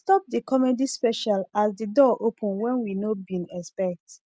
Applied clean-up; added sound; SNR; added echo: none; none; none; none.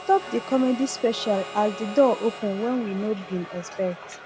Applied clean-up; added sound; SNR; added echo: none; Crowd + Harmonica; 13 dB; none.